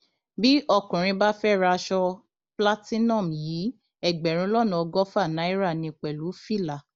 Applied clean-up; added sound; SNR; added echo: none; none; none; none.